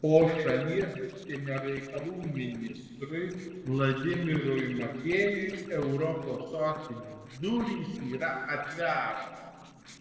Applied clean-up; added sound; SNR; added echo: neural separator model SepFormer DNS4.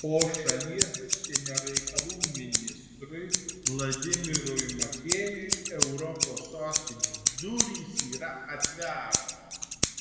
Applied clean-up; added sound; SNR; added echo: none; Scissors; -4 dB; reverberation time 1.5 s.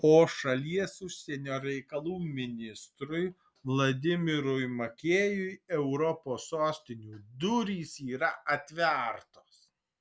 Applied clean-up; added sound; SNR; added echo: none; none; none; none.